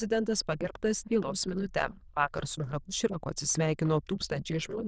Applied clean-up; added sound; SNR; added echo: neural diffusion model UNIVERSE++.